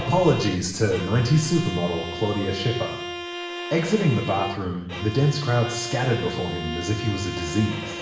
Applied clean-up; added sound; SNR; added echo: none; Bowed string instrument; 9 dB; reverberation time 0.9 s.